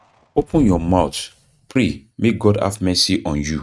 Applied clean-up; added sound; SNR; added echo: neural mask model RNNoise.